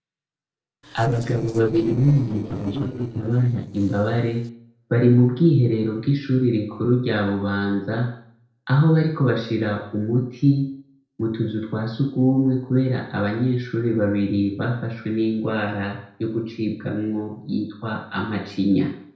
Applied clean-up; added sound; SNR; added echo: neural separator model SepFormer DNS4.